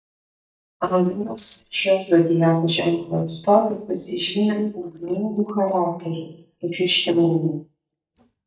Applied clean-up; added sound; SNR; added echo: neural mask model DeepFilterNet 3.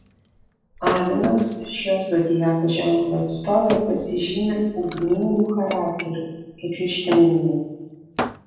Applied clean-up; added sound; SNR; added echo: none; Wood; 12 dB; reverberation time 1.2 s.